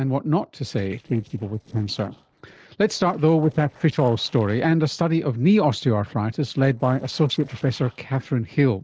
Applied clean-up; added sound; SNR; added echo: neural separator model SepFormer DNS4.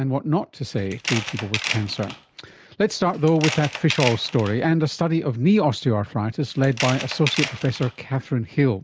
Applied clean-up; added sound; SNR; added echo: none; Tools; 9 dB; none.